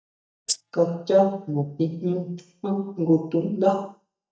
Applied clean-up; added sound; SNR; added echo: neural mask model DeepFilterNet 3.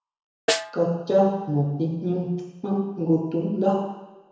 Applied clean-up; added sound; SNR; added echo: none; Snare drum; 8 dB; reverberation time 1.0 s.